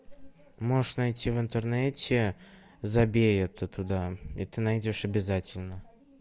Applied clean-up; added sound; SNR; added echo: none; none; none; none.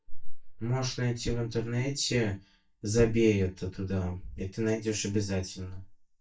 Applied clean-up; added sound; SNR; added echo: neural mask model DeepFilterNet 3.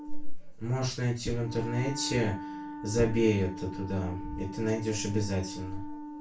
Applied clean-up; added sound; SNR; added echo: none; Wind instrument, woodwind instrument; 11 dB; reverberation time 0.3 s.